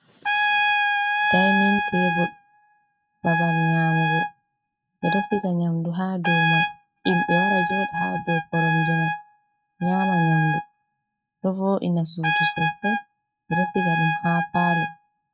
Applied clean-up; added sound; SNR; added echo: neural mask model RNNoise.